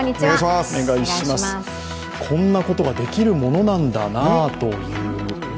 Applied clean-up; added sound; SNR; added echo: none; none; none; none.